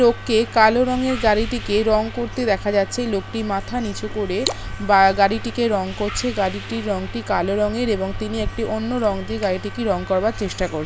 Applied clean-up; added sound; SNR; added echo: none; Subway, metro, underground; 17 dB; none.